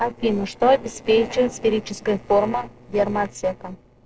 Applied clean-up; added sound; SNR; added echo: neural separator model SepFormer DNS4.